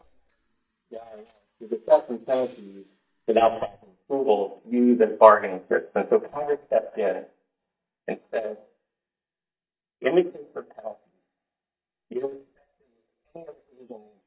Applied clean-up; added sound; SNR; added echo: neural mask model DeepFilterNet 3.